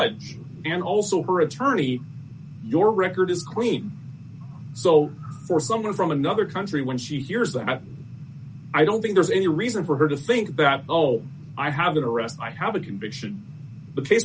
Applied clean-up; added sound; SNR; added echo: none; none; none; none.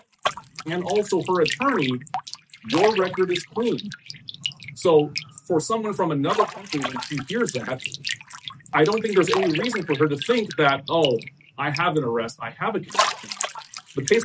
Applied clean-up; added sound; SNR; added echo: neural mask model RNNoise.